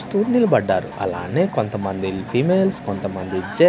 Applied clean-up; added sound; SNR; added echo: none; none; none; none.